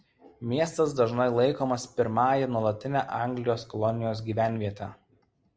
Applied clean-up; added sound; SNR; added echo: none; none; none; none.